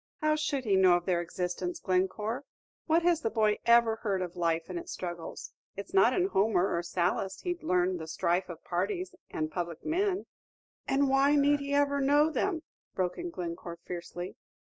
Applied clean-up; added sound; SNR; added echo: neural mask model DeepFilterNet 3.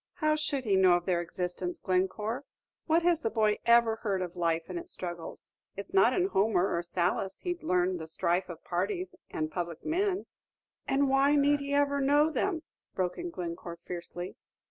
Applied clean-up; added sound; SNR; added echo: none; Burping, eructation; 20 dB; none.